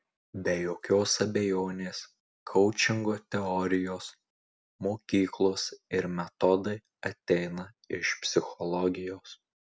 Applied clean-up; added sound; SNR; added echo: none; none; none; none.